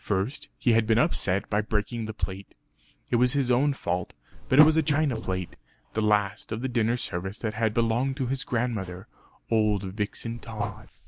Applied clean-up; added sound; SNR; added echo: neural mask model Resemble Enhance denoiser.